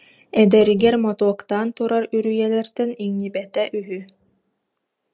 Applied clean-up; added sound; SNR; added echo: neural mask model Resemble Enhance denoiser.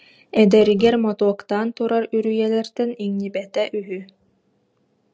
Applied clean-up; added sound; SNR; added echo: none; Burping, eructation; 15 dB; none.